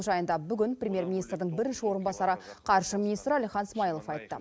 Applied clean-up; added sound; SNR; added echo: none; none; none; none.